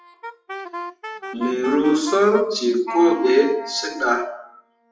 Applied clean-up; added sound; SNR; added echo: classical method WPE with log-MMSE.